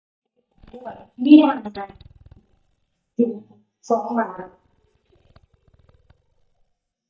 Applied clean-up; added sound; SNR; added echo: neural mask model DeepFilterNet 3.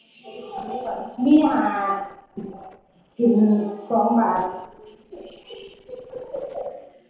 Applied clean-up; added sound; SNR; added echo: neural separator model SepFormer DNS4.